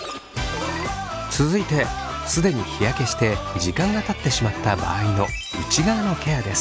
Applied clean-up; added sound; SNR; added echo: none; none; none; none.